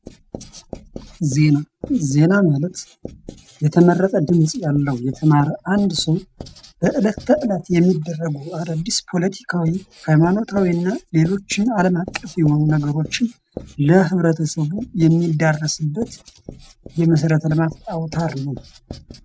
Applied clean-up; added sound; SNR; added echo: none; Writing; 20 dB; none.